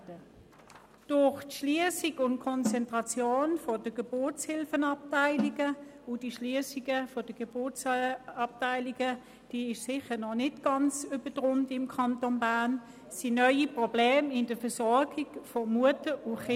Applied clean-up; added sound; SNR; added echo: none; Snare drum; 5 dB; none.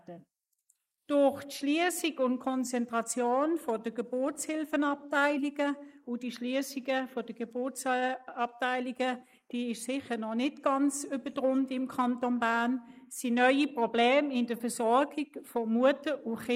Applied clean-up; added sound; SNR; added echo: neural mask model Resemble Enhance denoiser.